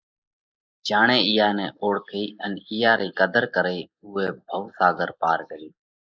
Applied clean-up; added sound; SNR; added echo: neural mask model Resemble Enhance denoiser.